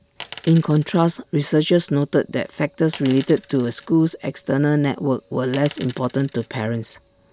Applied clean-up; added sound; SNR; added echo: none; Coin (dropping); 17 dB; none.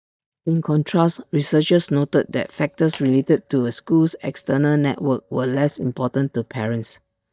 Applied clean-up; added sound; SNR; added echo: neural mask model DeepFilterNet 3.